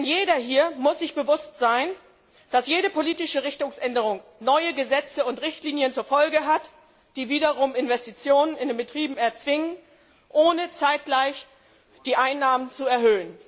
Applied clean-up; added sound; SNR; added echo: none; none; none; none.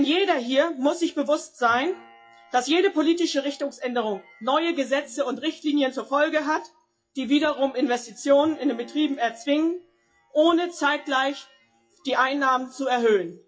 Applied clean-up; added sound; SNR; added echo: classical method WPE with log-MMSE.